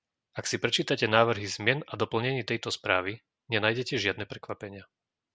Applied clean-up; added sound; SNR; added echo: none; none; none; none.